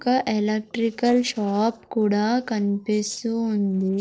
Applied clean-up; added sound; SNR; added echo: neural separator model SepFormer DNS4.